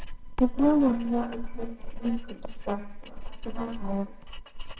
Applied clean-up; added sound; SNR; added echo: neural separator model SepFormer WHAMR!.